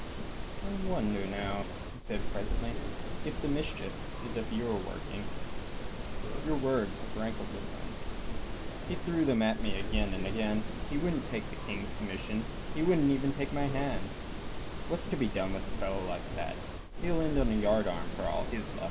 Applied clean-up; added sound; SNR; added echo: none; Insect; -1 dB; reverberation time 1.2 s.